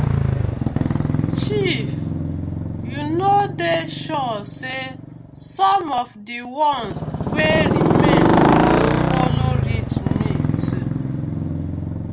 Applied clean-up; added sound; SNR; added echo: none; Motorcycle; -5 dB; none.